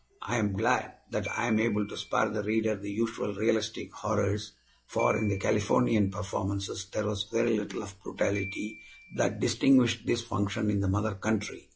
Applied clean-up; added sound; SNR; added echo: classical method log-MMSE.